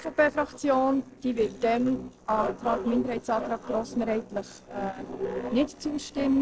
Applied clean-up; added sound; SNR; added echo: neural separator model SepFormer DNS4.